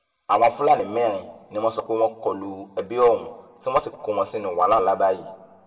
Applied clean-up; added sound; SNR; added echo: none; none; none; reverberation time 1.1 s.